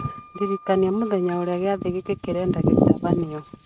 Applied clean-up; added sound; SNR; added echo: neural mask model RNNoise.